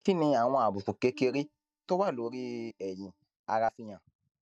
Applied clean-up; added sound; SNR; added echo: neural mask model DeepFilterNet 3.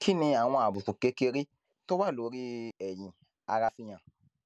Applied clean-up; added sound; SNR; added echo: none; none; none; none.